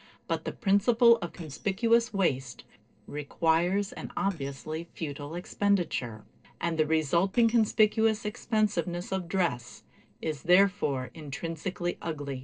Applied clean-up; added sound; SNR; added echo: neural separator model SepFormer DNS4.